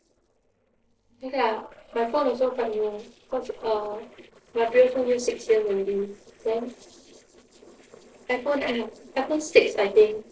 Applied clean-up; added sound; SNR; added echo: neural separator model SepFormer DNS4.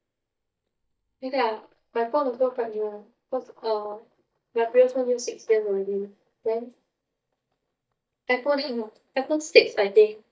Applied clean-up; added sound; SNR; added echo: neural mask model DeepFilterNet 3.